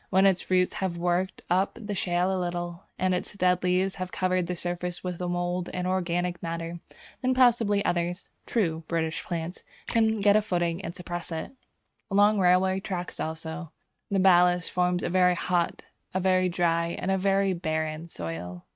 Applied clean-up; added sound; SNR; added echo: neural mask model RNNoise.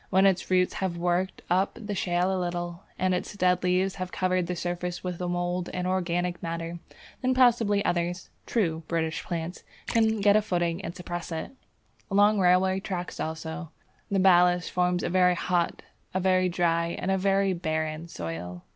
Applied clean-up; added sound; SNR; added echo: none; Splash, splatter; 18 dB; none.